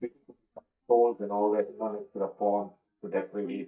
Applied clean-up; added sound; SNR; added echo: neural mask model DeepFilterNet 3.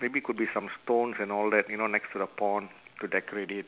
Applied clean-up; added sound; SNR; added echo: none; none; none; none.